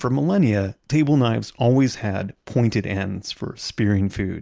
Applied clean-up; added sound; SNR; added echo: none; none; none; none.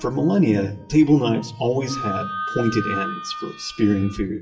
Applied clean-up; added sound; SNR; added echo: classical method WPE with log-MMSE.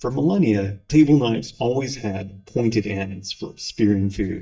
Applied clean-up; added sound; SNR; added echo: neural mask model DeepFilterNet 3.